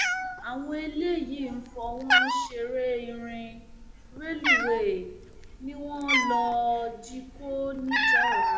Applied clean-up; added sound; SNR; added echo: none; Cat; -2 dB; reverberation time 0.7 s.